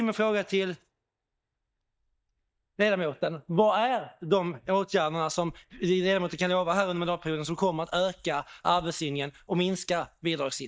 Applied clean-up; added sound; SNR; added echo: neural mask model DeepFilterNet 3.